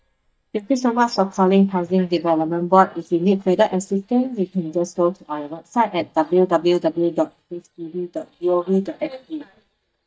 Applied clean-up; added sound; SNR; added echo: neural mask model DeepFilterNet 3.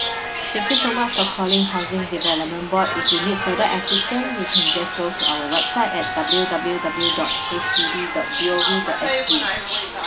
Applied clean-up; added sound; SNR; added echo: none; Chirp, tweet; -3 dB; none.